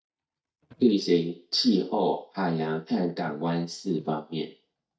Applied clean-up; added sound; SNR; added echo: neural mask model DeepFilterNet 3.